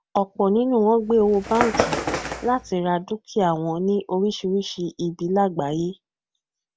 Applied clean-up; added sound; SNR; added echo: none; Bird; 5 dB; none.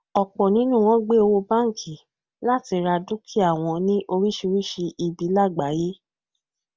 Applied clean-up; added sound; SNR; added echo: none; none; none; none.